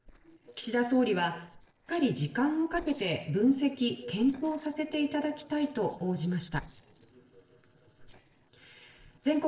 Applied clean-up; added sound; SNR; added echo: neural separator model SepFormer DNS4.